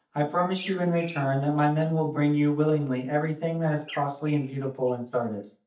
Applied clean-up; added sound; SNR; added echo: neural mask model DeepFilterNet 3.